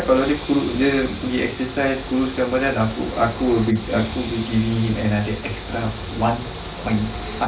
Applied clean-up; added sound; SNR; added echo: none; Train; 12 dB; none.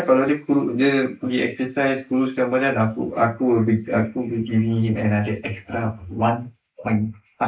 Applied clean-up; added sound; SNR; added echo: neural mask model Resemble Enhance denoiser.